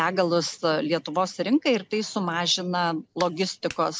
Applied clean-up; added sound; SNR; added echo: none; Clapping; 17 dB; none.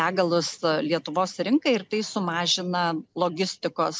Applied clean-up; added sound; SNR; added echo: none; none; none; none.